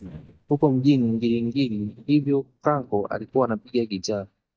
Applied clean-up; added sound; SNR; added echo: neural mask model DeepFilterNet 3.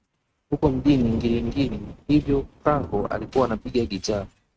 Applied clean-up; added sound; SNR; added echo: neural mask model RNNoise.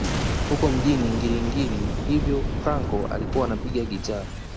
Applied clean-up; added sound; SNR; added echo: none; Boom; 0 dB; none.